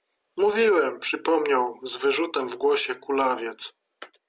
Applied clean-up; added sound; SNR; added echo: none; none; none; none.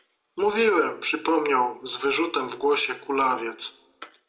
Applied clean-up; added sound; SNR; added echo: none; none; none; reverberation time 0.5 s.